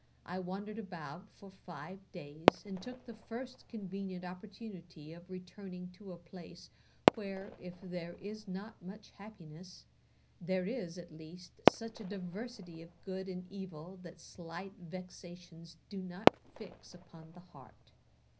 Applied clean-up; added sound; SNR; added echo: none; Fireworks; -4 dB; reverberation time 0.5 s.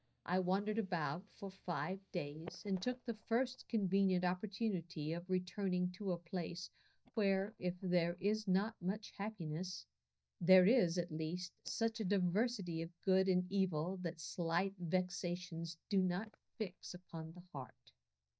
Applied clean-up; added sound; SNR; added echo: neural mask model DeepFilterNet 3.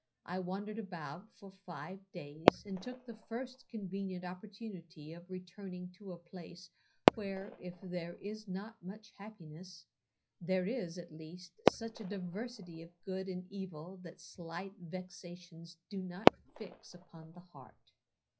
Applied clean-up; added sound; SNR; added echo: classical method WPE with log-MMSE.